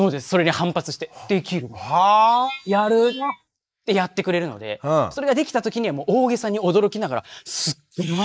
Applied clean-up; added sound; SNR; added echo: neural mask model Resemble Enhance denoiser.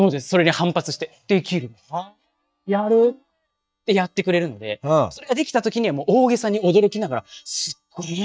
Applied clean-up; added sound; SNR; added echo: neural mask model DeepFilterNet 3.